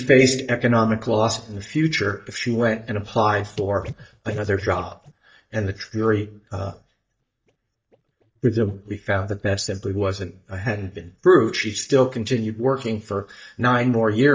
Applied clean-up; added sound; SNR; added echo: neural mask model DeepFilterNet 3.